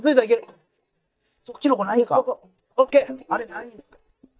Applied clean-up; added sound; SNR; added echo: neural mask model DeepFilterNet 3.